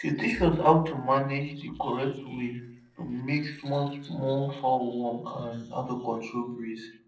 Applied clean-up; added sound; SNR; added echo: neural separator model SepFormer DNS4.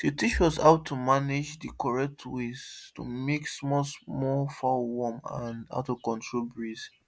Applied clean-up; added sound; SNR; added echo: none; none; none; none.